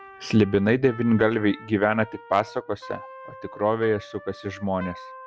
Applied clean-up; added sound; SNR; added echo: none; Trumpet; 19 dB; none.